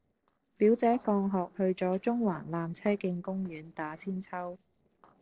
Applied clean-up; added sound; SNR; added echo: neural separator model SepFormer DNS4.